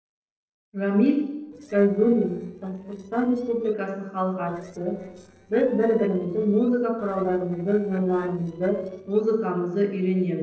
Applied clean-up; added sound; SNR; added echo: neural separator model SepFormer DNS4.